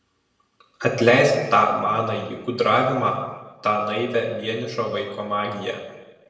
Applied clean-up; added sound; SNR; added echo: none; none; none; reverberation time 1.0 s.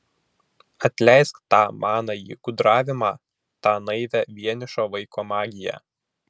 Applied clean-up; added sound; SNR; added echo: none; none; none; none.